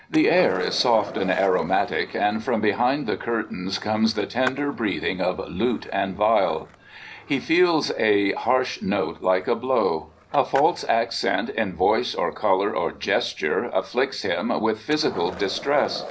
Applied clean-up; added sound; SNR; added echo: none; Skateboard; 18 dB; reverberation time 0.5 s.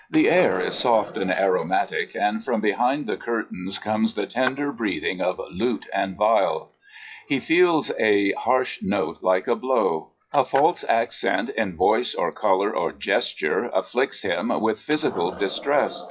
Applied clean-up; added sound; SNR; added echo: classical method WPE with log-MMSE.